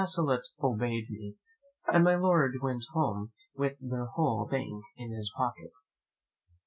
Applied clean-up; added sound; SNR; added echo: none; none; none; none.